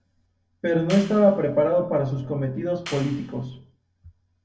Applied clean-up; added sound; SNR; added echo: none; Clapping; 16 dB; reverberation time 0.2 s.